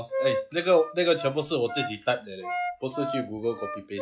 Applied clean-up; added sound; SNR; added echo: classical method log-MMSE.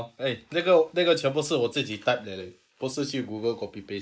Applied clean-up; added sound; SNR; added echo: neural mask model Resemble Enhance denoiser.